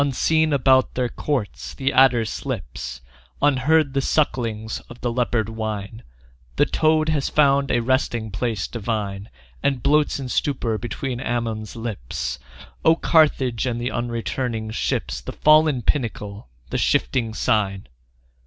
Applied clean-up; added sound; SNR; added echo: none; none; none; none.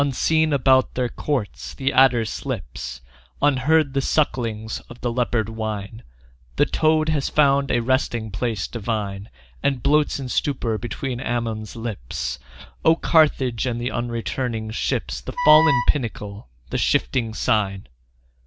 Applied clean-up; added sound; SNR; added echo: none; Wind instrument, woodwind instrument; 2 dB; none.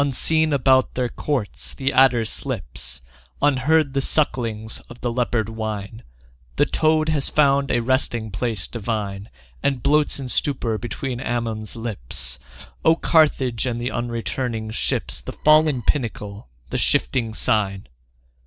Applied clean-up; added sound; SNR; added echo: neural separator model SepFormer DNS4.